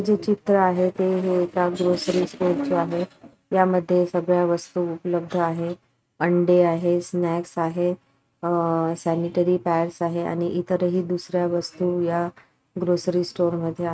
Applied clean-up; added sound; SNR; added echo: neural mask model RNNoise.